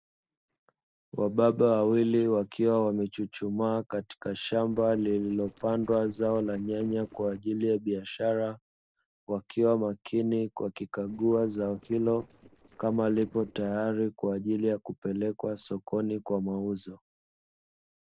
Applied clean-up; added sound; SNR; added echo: neural separator model SepFormer DNS4.